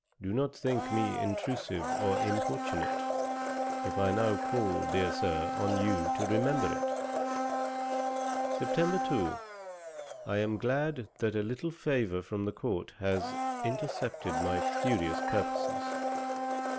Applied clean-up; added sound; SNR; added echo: none; Domestic sounds, home sounds; 0 dB; none.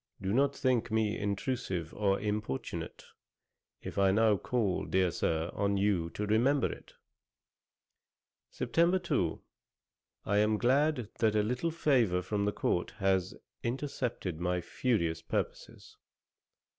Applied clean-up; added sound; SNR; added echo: none; none; none; none.